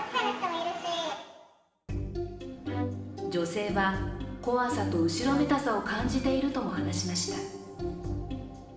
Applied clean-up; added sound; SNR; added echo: none; Bowed string instrument; 15 dB; reverberation time 1.0 s.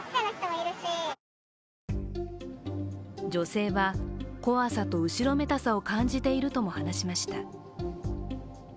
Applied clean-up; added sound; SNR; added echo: none; none; none; none.